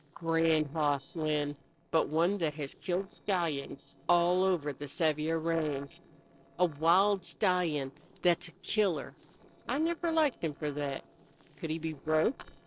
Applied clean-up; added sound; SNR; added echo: neural separator model SepFormer DNS4.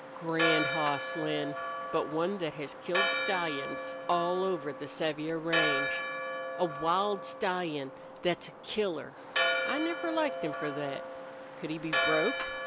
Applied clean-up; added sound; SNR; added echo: none; Church bell; 1 dB; none.